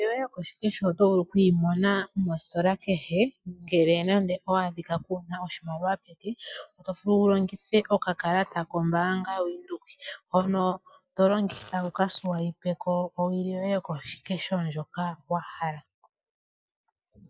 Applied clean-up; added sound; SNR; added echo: neural mask model DeepFilterNet 3.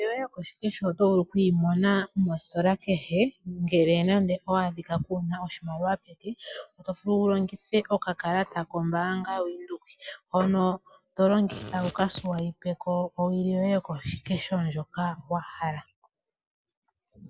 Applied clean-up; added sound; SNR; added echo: none; Fart; 13 dB; none.